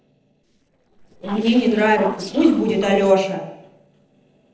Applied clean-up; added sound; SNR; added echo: neural separator model SepFormer DNS4.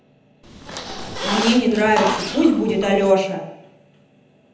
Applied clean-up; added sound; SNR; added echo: none; Squeak; 7 dB; reverberation time 0.9 s.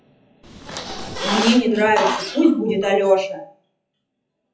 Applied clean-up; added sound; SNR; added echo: classical method WPE with log-MMSE.